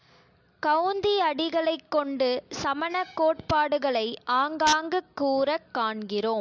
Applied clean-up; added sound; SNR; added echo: none; none; none; none.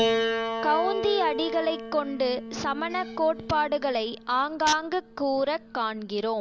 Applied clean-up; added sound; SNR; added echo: none; Piano; 5 dB; none.